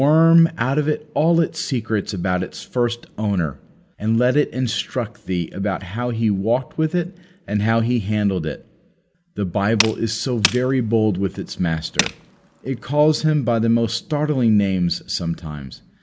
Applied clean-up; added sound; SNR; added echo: none; Tools; 8 dB; none.